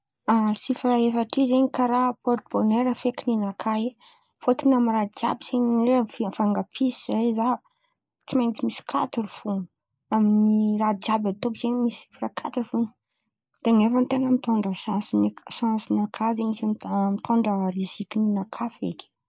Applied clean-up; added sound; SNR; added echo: none; none; none; none.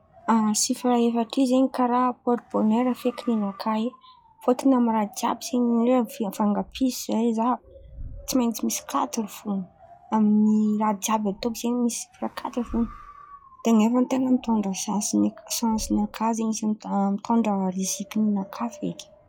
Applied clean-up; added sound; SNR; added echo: classical method log-MMSE.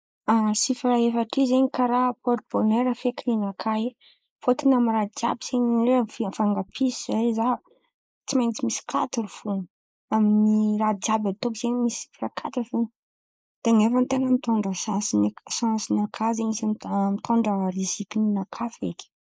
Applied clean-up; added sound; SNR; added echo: neural mask model Resemble Enhance denoiser.